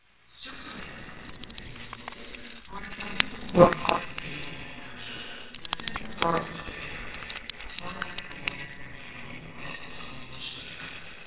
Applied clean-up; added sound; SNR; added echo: neural separator model SepFormer WHAMR!.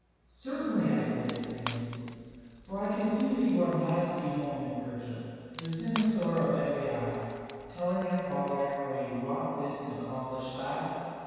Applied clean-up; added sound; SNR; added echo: none; Wood; 16 dB; reverberation time 2.2 s.